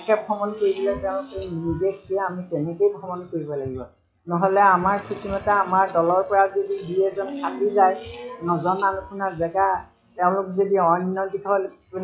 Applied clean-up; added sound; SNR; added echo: classical method log-MMSE.